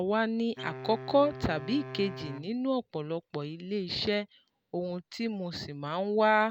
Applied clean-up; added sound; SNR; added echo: none; Wind instrument, woodwind instrument; 14 dB; none.